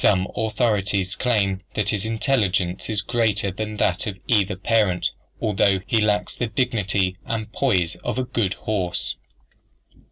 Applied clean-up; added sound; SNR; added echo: none; none; none; none.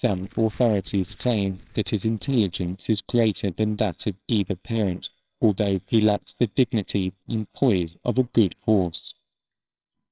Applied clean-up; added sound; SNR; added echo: neural separator model SepFormer WHAMR!.